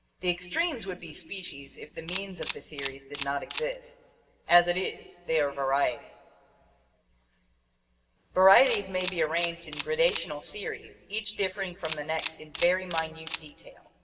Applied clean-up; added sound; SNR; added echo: none; Camera; 2 dB; reverberation time 2.0 s.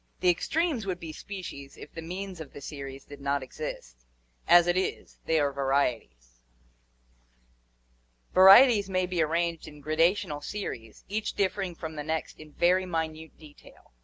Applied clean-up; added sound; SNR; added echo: none; none; none; none.